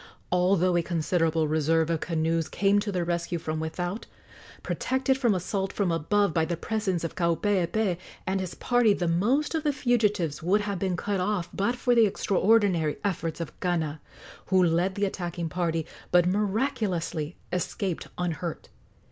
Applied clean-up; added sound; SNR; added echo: none; none; none; none.